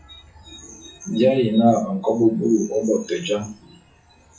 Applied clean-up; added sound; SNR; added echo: classical method WPE with log-MMSE.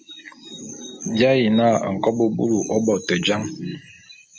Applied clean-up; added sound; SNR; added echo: none; none; none; none.